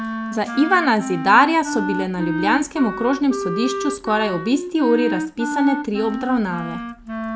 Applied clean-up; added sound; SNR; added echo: none; Wind instrument, woodwind instrument; 6 dB; none.